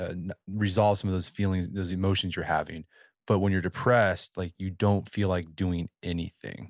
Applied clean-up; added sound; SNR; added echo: none; none; none; none.